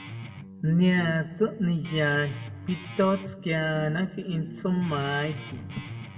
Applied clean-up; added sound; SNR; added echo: none; Guitar; 13 dB; reverberation time 1.2 s.